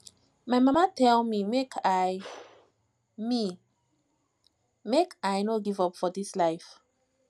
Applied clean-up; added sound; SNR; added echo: none; none; none; none.